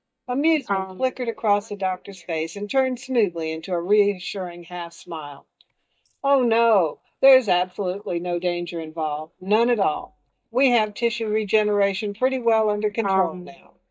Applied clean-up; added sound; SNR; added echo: neural mask model DeepFilterNet 3.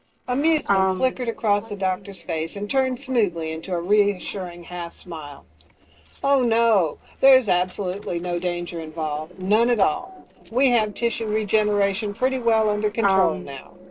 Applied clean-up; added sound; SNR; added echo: neural separator model SepFormer DNS4.